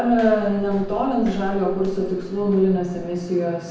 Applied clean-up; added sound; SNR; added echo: none; Walk, footsteps; 14 dB; reverberation time 0.9 s.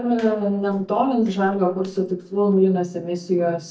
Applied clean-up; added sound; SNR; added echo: neural mask model DeepFilterNet 3.